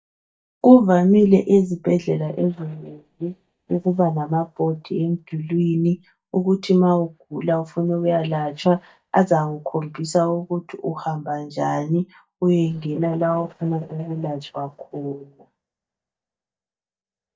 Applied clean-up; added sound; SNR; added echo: neural mask model DeepFilterNet 3.